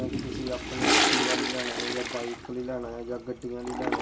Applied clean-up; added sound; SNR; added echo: none; Toilet flush; -5 dB; reverberation time 0.2 s.